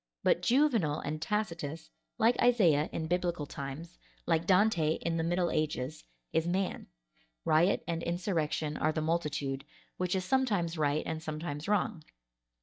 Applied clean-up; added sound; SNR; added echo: neural mask model DeepFilterNet 3.